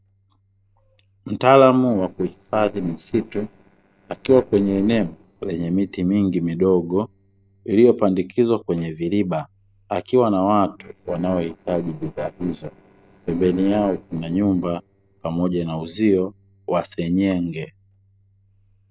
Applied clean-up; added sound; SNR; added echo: neural separator model SepFormer DNS4.